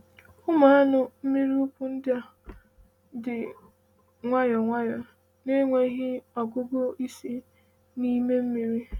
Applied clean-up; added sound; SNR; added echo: none; none; none; none.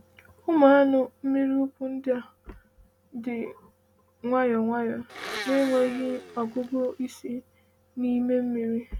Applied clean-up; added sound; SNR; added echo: none; Domestic sounds, home sounds; 13 dB; none.